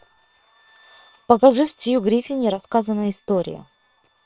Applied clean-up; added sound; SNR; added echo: neural separator model SepFormer WHAM!.